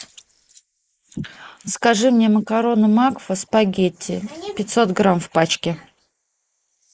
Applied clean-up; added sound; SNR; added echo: neural mask model Resemble Enhance denoiser.